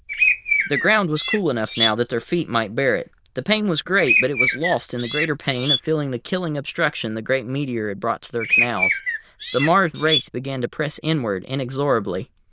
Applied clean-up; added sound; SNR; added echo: neural diffusion model UNIVERSE++.